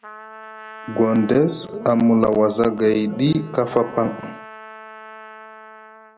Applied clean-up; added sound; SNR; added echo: none; Trumpet; 19 dB; none.